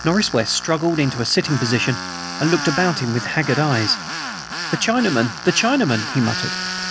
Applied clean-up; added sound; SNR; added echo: none; Tools; 8 dB; none.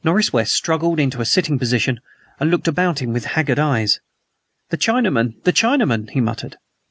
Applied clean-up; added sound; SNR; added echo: none; none; none; none.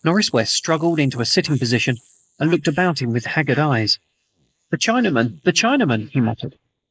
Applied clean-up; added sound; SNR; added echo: neural mask model Resemble Enhance denoiser.